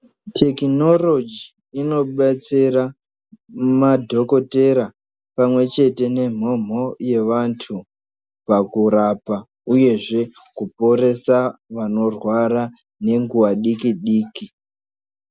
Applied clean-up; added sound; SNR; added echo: none; none; none; none.